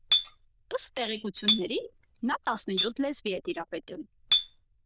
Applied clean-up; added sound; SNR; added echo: neural diffusion model UNIVERSE++.